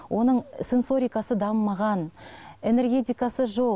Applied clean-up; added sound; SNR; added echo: none; none; none; none.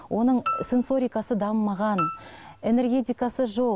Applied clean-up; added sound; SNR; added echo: none; Piano; 10 dB; none.